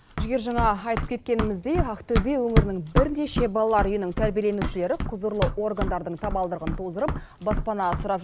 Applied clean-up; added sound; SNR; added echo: none; Run; 2 dB; none.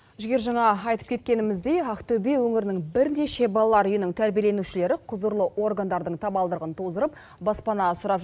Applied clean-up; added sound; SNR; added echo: none; none; none; none.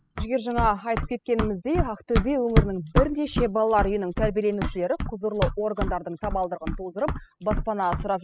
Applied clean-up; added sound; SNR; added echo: classical method spectral subtraction.